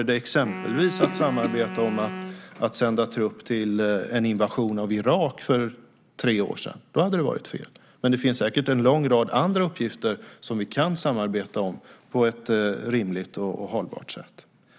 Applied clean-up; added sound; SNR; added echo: none; Wind instrument, woodwind instrument; 11 dB; none.